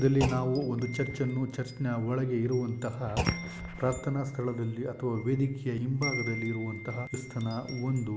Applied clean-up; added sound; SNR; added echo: none; Wind chime + Thump, thud; 10 dB; none.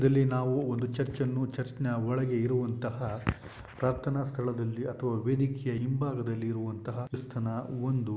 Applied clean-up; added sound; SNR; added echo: none; none; none; none.